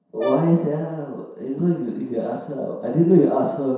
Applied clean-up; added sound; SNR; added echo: none; Brass instrument; 11 dB; reverberation time 0.7 s.